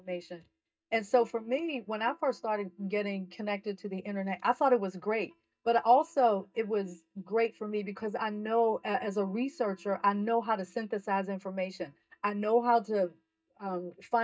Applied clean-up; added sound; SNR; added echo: neural mask model DeepFilterNet 3.